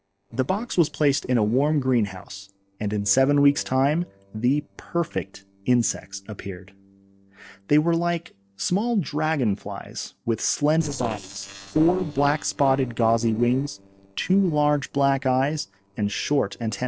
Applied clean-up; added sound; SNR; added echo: neural separator model SepFormer DNS4.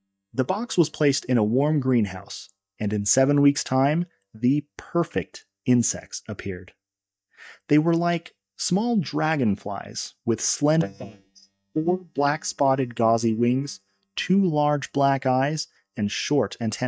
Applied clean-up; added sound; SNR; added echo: neural mask model DeepFilterNet 3.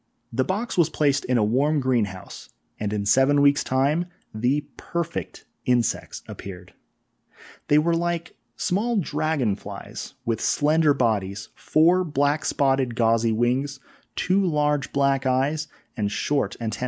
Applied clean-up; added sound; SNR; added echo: none; none; none; none.